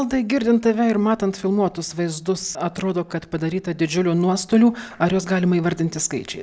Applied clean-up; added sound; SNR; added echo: none; none; none; none.